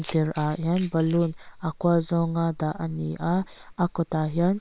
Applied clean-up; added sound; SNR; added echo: neural separator model SepFormer WHAM!.